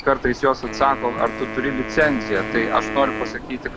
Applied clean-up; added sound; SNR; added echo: none; Alarm + Wind instrument, woodwind instrument; 7 dB; none.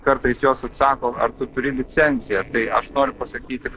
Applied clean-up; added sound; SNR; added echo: neural separator model SepFormer DNS4.